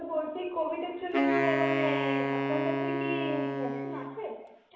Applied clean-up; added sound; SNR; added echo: none; Wind instrument, woodwind instrument; -3 dB; reverberation time 0.8 s.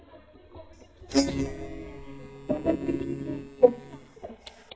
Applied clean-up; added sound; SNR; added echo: neural mask model DeepFilterNet 3.